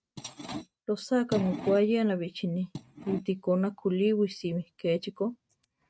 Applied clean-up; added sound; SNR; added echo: neural mask model RNNoise.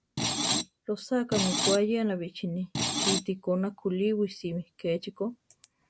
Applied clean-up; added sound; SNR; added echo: none; Screech; -1 dB; none.